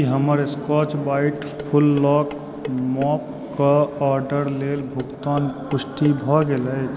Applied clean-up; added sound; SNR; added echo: none; Dishes, pots, and pans; 18 dB; none.